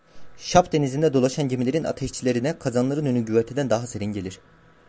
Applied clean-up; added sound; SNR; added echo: none; none; none; none.